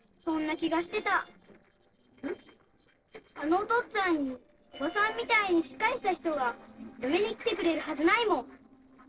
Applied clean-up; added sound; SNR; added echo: neural separator model SepFormer DNS4.